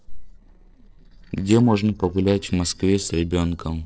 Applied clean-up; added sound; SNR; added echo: neural separator model SepFormer DNS4.